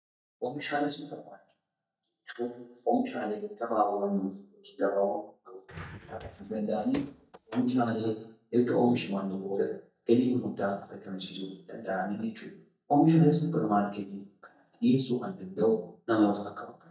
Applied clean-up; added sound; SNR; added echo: neural mask model DeepFilterNet 3.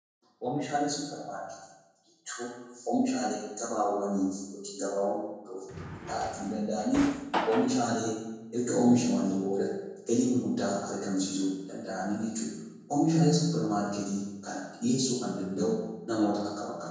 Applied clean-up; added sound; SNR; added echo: none; Drawer open or close; 6 dB; reverberation time 1.0 s.